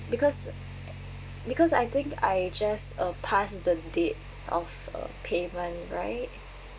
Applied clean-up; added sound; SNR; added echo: none; Piano; 12 dB; none.